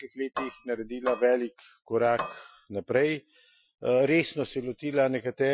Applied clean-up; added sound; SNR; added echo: classical method Wiener filter.